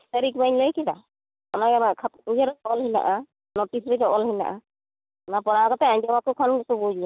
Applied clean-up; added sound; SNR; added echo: none; none; none; none.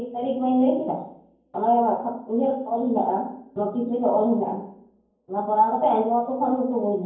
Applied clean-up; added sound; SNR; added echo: none; none; none; reverberation time 0.9 s.